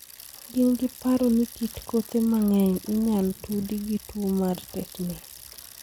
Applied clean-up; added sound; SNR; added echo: none; Bicycle; 19 dB; none.